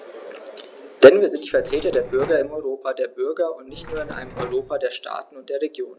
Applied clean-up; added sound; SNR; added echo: none; Mechanisms; 15 dB; none.